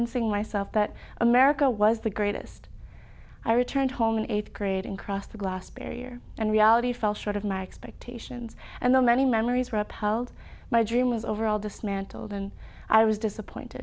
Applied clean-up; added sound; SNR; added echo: none; none; none; none.